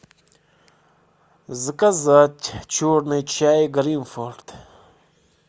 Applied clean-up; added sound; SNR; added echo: none; none; none; none.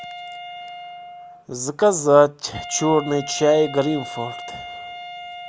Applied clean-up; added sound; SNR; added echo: none; Wind instrument, woodwind instrument; 13 dB; none.